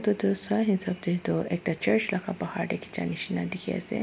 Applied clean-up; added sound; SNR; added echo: none; none; none; none.